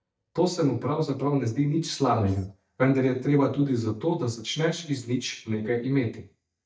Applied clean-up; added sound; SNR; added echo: neural mask model DeepFilterNet 3.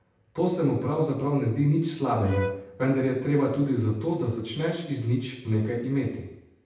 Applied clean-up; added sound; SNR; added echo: none; Bowed string instrument; 13 dB; reverberation time 0.8 s.